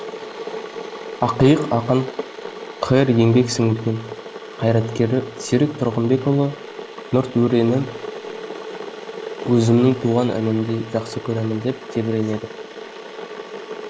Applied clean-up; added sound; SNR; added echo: none; Boiling / Water; 12 dB; none.